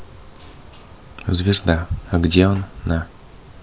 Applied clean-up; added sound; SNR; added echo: none; none; none; none.